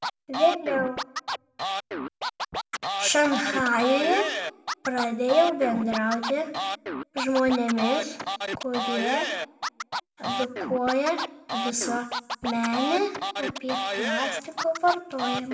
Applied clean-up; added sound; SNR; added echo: none; Scratching (performance technique); 4 dB; reverberation time 0.7 s.